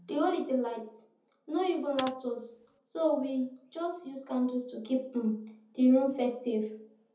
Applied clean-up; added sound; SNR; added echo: none; Computer keyboard; 13 dB; reverberation time 0.5 s.